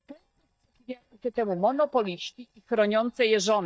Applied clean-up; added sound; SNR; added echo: neural mask model DeepFilterNet 3.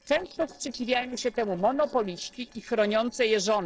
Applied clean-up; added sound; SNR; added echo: neural separator model SepFormer DNS4.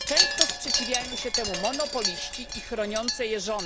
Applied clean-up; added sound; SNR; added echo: none; Wind chime; -3 dB; none.